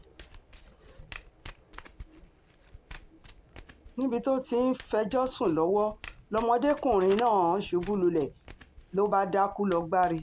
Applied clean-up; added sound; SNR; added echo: none; Bicycle + Domestic sounds, home sounds; 19 dB; none.